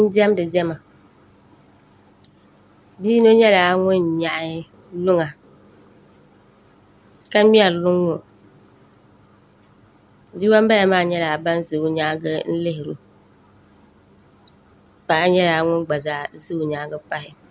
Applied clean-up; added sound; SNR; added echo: none; none; none; none.